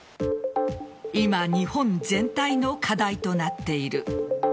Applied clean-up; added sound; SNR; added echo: none; none; none; none.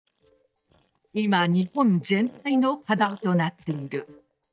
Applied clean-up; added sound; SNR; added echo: neural mask model DeepFilterNet 3.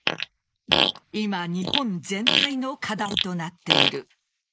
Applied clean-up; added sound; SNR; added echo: neural mask model Resemble Enhance denoiser.